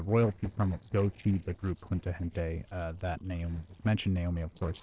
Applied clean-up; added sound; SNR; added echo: neural separator model SepFormer DNS4.